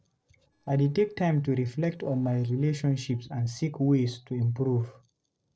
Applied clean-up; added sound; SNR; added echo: neural separator model SepFormer DNS4.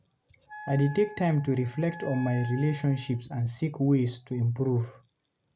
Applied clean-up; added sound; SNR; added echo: none; Wind instrument, woodwind instrument; 17 dB; none.